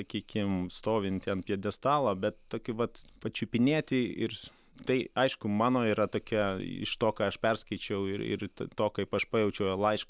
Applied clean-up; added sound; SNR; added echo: none; none; none; none.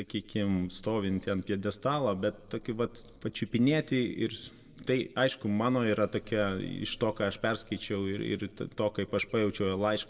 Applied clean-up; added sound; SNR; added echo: none; none; none; reverberation time 0.9 s.